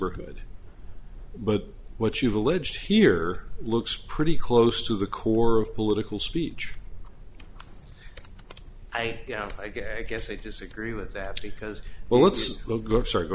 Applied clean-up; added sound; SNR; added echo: none; none; none; none.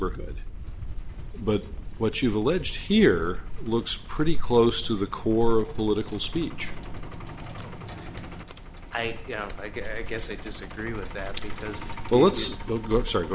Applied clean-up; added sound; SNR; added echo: none; Truck; 13 dB; none.